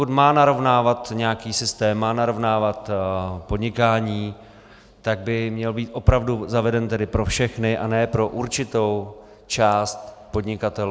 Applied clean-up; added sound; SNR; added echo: none; none; none; none.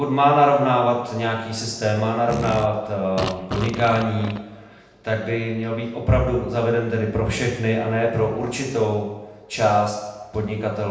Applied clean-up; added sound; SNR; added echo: none; Fart; 9 dB; reverberation time 0.9 s.